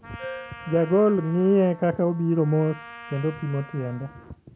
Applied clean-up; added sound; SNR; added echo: none; Trumpet + Keyboard (musical); 18 dB; none.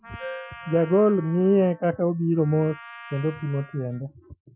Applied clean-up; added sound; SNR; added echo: classical method Wiener filter.